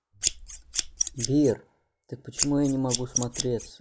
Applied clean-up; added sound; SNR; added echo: neural mask model Resemble Enhance denoiser.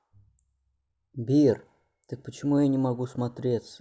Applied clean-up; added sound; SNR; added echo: none; none; none; none.